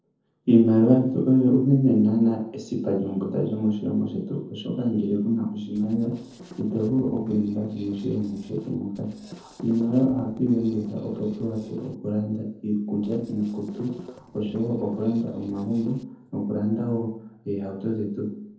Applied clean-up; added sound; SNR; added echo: neural separator model SepFormer DNS4.